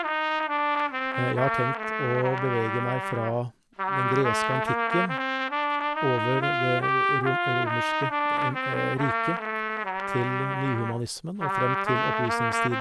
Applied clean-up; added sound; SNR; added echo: none; Trumpet; -3 dB; none.